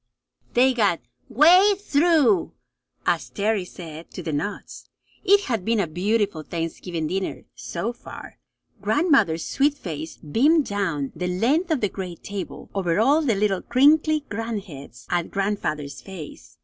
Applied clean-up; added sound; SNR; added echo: none; none; none; none.